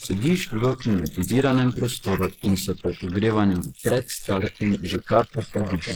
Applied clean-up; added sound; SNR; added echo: neural mask model Resemble Enhance denoiser.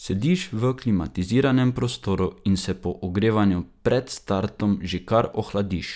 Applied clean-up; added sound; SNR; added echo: none; none; none; none.